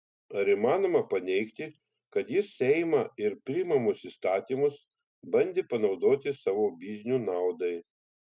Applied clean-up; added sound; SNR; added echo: none; none; none; none.